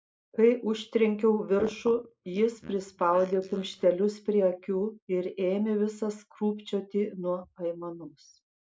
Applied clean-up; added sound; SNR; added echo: neural mask model Resemble Enhance denoiser.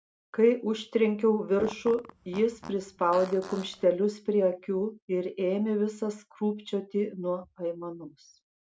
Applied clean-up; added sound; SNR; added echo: none; Fart; 15 dB; none.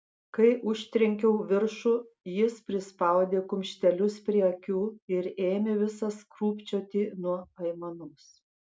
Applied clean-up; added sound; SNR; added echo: none; none; none; none.